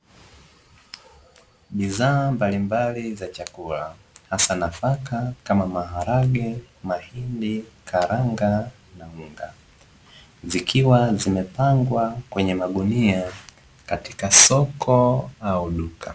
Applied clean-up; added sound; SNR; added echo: none; none; none; none.